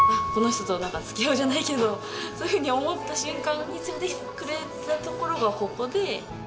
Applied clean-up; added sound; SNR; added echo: none; Piano; 6 dB; none.